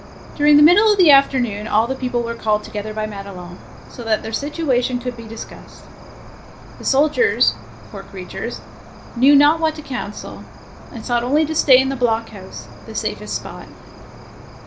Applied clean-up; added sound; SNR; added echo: none; Cricket; 17 dB; none.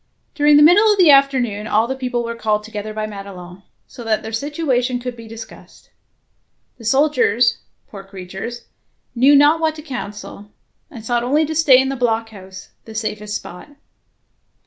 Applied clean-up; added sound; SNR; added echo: none; none; none; none.